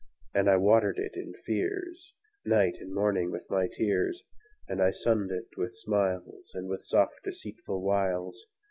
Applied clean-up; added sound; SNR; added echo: none; none; none; none.